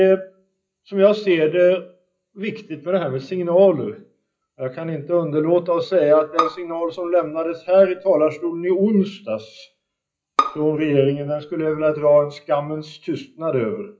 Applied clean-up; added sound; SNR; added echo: classical method WPE with log-MMSE.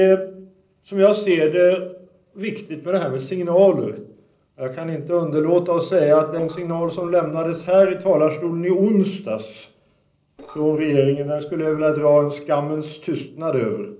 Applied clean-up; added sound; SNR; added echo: neural separator model SepFormer DNS4.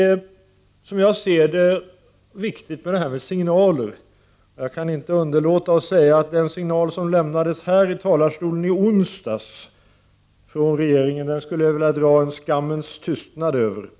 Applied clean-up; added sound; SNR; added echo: none; none; none; none.